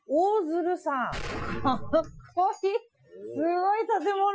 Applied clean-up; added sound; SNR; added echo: classical method Wiener filter.